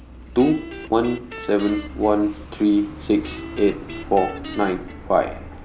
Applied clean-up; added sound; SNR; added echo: none; Guitar + Truck; 13 dB; none.